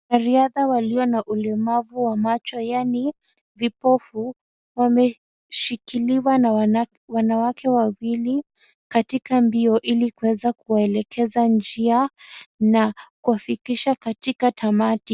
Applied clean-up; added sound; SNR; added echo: none; none; none; none.